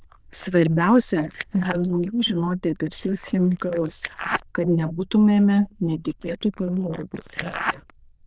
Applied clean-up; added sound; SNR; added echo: neural diffusion model UNIVERSE++.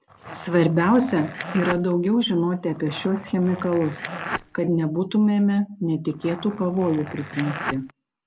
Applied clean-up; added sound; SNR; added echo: none; Zipper (clothing); 12 dB; none.